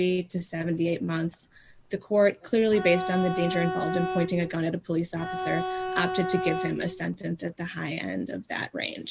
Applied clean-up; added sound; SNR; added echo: none; Bowed string instrument; 4 dB; none.